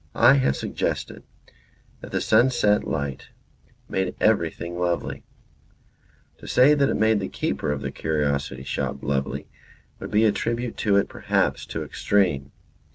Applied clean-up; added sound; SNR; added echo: none; none; none; none.